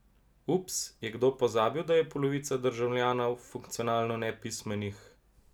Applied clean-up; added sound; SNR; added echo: none; none; none; none.